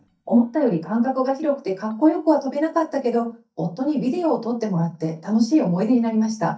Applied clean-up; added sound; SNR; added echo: neural mask model DeepFilterNet 3.